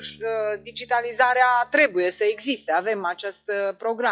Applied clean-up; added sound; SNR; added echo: classical method log-MMSE.